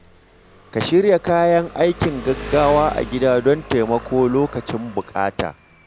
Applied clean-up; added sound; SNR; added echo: none; Engine; 16 dB; none.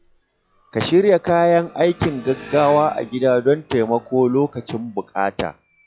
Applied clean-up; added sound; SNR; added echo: classical method log-MMSE.